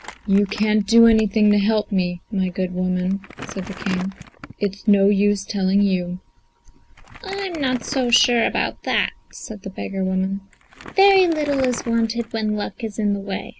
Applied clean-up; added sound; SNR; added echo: none; Crumpling, crinkling; 19 dB; none.